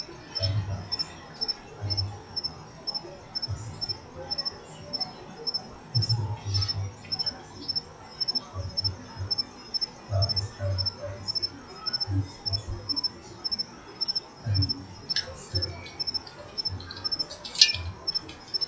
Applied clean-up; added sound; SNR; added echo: classical method WPE with log-MMSE.